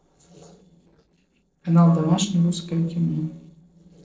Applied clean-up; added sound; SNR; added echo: neural separator model SepFormer DNS4.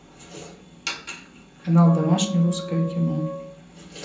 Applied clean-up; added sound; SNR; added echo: none; Wind instrument, woodwind instrument; 12 dB; reverberation time 0.6 s.